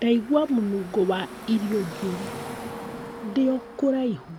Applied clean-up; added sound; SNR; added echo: none; Wind instrument, woodwind instrument + Car passing by / Traffic noise, roadway noise; 13 dB; none.